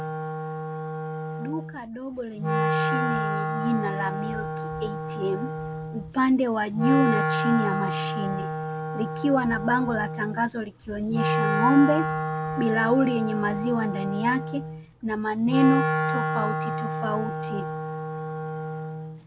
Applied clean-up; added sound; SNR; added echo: none; Wind instrument, woodwind instrument; 2 dB; none.